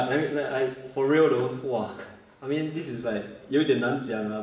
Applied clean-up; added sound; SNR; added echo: none; none; none; reverberation time 0.9 s.